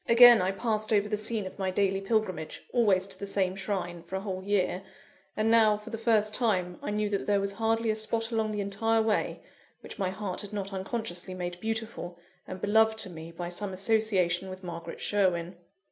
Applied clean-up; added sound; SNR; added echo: none; none; none; none.